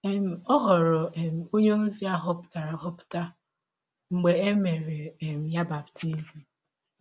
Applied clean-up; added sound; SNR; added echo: none; none; none; none.